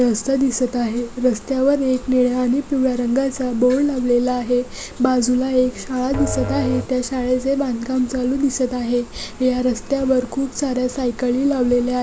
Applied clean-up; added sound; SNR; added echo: none; Musical instrument; 11 dB; none.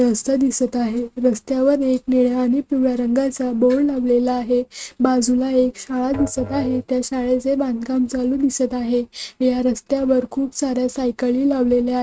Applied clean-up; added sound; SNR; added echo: neural mask model RNNoise.